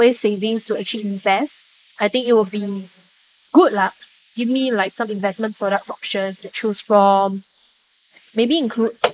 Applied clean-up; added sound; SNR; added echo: neural mask model Resemble Enhance denoiser.